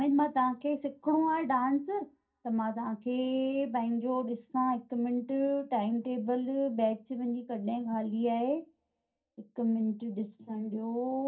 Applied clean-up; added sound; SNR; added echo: none; none; none; reverberation time 0.3 s.